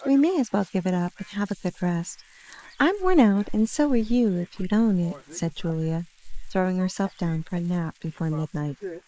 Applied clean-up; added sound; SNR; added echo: neural mask model Resemble Enhance denoiser.